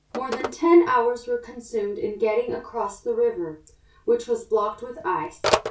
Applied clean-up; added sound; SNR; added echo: none; Telephone; 9 dB; reverberation time 0.3 s.